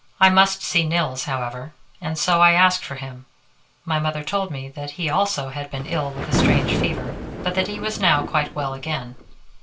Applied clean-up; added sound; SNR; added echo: none; Thunder; 3 dB; reverberation time 0.2 s.